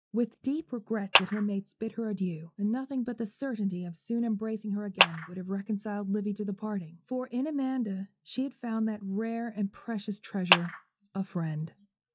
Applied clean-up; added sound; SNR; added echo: classical method log-MMSE.